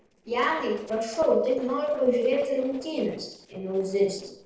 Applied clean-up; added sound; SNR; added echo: neural separator model SepFormer DNS4.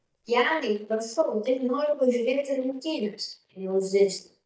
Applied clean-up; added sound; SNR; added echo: neural mask model DeepFilterNet 3.